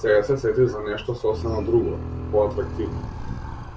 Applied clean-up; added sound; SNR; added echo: none; Animal + Bowed string instrument; 8 dB; none.